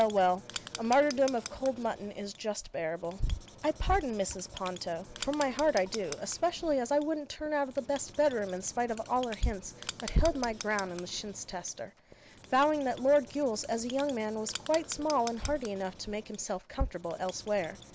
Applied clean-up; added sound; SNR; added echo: none; Writing; 16 dB; none.